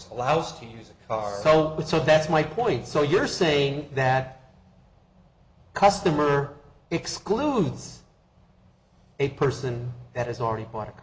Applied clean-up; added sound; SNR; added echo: none; none; none; none.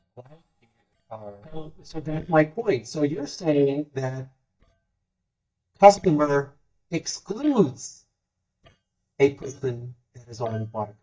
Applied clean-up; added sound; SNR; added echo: neural mask model DeepFilterNet 3.